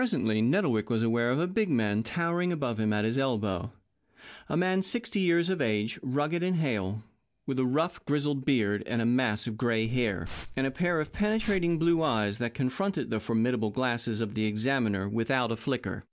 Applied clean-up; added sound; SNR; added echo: none; Liquid; 14 dB; none.